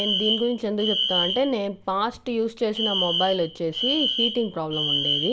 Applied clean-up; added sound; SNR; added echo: none; Alarm; 1 dB; none.